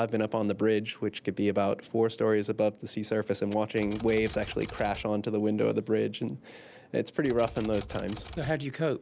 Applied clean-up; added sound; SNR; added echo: none; Typewriter; 15 dB; none.